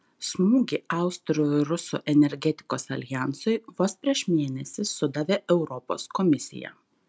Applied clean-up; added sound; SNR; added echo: none; none; none; none.